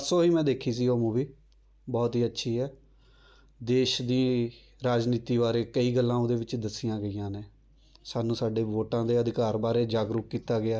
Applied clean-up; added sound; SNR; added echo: none; none; none; none.